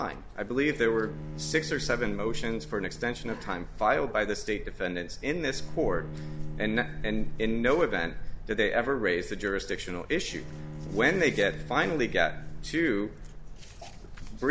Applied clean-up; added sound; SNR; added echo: none; Bowed string instrument; 15 dB; none.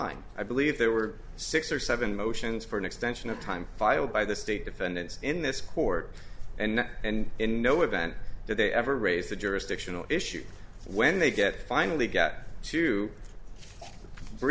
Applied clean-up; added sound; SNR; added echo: none; none; none; none.